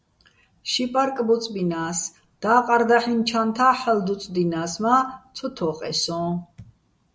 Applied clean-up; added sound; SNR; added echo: none; none; none; none.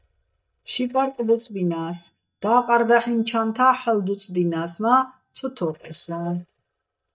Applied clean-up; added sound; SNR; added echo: neural mask model DeepFilterNet 3.